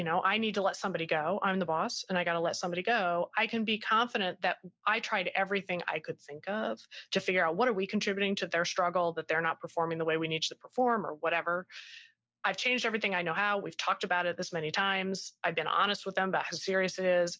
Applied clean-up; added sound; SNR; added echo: none; none; none; none.